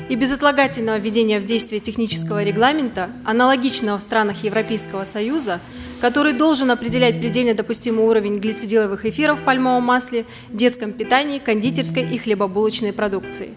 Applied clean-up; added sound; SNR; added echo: none; Electric guitar; 14 dB; none.